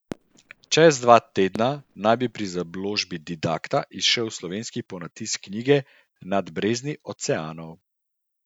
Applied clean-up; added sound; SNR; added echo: none; Fireworks; 20 dB; none.